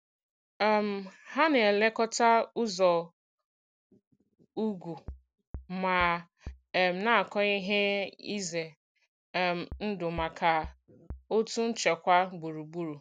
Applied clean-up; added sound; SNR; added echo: none; Bass drum; 17 dB; none.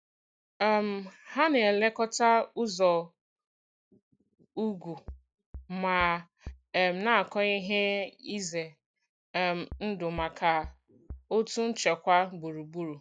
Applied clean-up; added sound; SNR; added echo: classical method log-MMSE.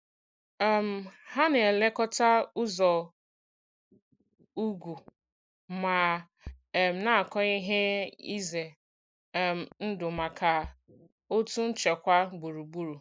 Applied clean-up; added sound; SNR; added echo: neural mask model Resemble Enhance denoiser.